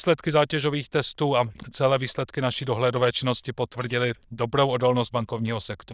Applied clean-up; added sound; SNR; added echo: neural diffusion model UNIVERSE++.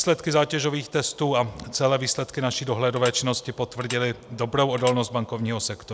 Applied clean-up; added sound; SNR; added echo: none; Tap / Dishes, pots, and pans; 14 dB; none.